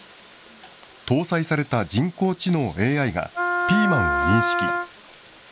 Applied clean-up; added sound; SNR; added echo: none; Wind instrument, woodwind instrument; -1 dB; none.